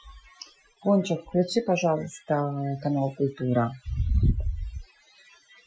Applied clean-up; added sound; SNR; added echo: classical method Wiener filter.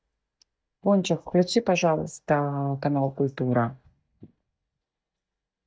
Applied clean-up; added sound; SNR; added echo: neural mask model DeepFilterNet 3.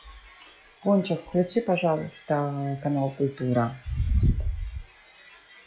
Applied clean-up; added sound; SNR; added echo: classical method log-MMSE.